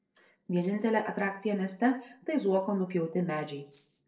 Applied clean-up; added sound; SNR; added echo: neural separator model SepFormer DNS4.